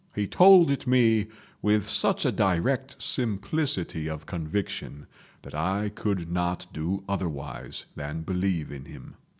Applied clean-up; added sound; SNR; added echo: none; none; none; none.